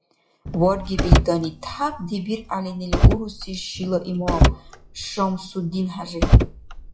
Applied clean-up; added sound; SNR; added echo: classical method WPE with log-MMSE.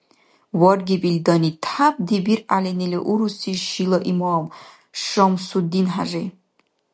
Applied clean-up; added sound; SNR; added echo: none; none; none; none.